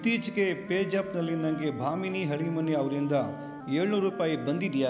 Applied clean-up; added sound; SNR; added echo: none; Wind instrument, woodwind instrument; 15 dB; none.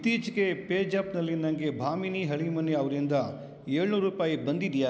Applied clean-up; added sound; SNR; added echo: none; none; none; none.